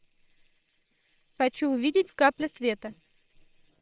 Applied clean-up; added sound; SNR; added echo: neural separator model SepFormer WHAM!.